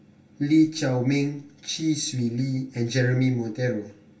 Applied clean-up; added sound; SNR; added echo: none; none; none; reverberation time 0.2 s.